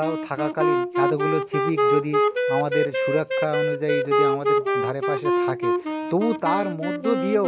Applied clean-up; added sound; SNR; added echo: none; Wind instrument, woodwind instrument; -3 dB; none.